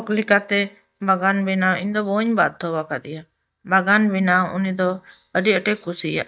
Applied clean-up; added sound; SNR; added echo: neural mask model DeepFilterNet 3.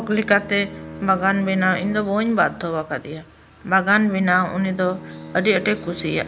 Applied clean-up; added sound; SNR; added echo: none; Bowed string instrument; 16 dB; none.